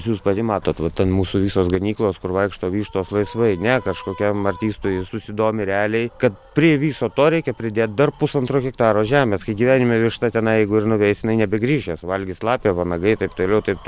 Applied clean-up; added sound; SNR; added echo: none; none; none; none.